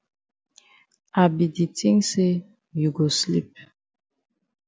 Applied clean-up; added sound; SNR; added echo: none; none; none; none.